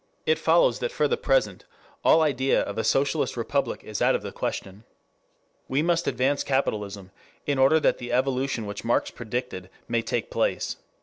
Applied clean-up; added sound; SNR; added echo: none; none; none; none.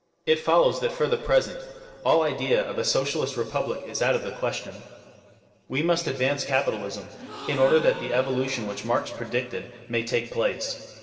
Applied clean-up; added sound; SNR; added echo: neural separator model SepFormer DNS4.